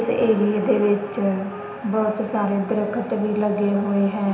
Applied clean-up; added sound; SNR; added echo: none; Wind instrument, woodwind instrument; 20 dB; reverberation time 0.8 s.